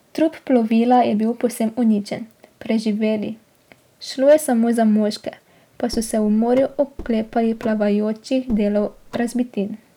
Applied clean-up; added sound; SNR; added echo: none; Car; 19 dB; none.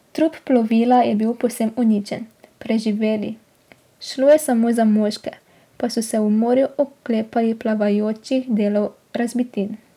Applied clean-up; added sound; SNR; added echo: none; none; none; none.